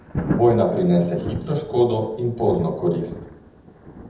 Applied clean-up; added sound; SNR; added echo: none; Thunder; 9 dB; reverberation time 0.8 s.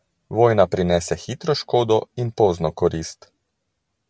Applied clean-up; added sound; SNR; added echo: none; none; none; none.